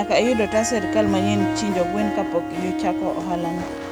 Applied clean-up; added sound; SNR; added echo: none; Harp; 3 dB; none.